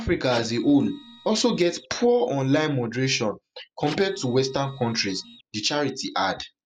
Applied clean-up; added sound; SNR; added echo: none; Printer; 18 dB; none.